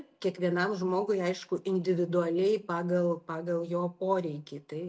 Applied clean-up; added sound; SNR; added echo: none; none; none; none.